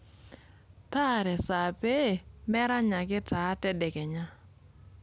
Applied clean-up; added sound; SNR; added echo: none; none; none; none.